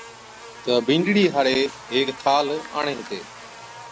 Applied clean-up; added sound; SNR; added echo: none; Buzz; 16 dB; none.